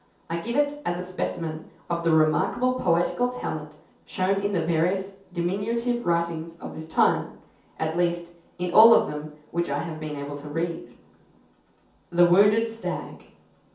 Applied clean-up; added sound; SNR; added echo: none; none; none; reverberation time 0.6 s.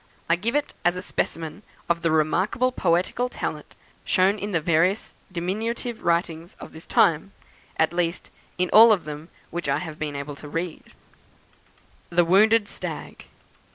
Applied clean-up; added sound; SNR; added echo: none; none; none; none.